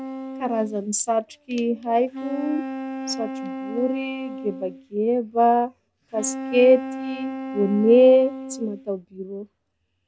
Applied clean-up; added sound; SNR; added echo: none; Wind instrument, woodwind instrument; 11 dB; none.